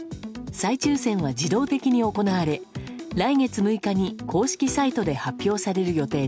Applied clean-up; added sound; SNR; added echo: none; none; none; none.